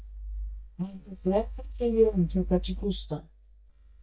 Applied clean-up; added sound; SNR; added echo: neural mask model DeepFilterNet 3.